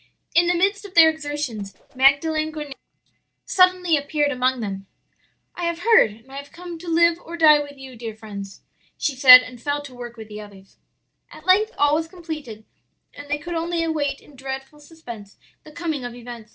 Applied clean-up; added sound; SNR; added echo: neural separator model SepFormer DNS4.